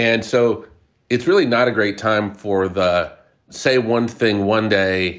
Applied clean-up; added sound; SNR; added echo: none; none; none; none.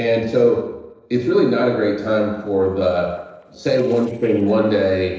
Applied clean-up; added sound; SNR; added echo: neural separator model SepFormer DNS4.